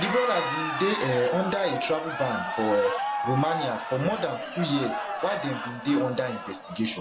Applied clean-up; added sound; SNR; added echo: none; Crowd; 4 dB; none.